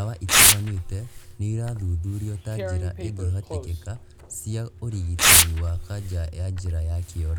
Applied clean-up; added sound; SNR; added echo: none; Tearing; -3 dB; none.